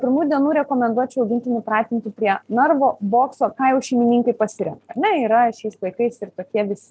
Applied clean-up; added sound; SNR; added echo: none; none; none; none.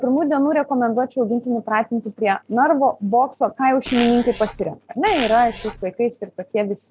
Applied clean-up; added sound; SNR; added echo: none; Zipper (clothing); 10 dB; none.